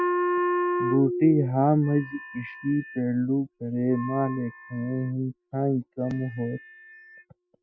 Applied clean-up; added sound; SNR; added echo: classical method Wiener filter.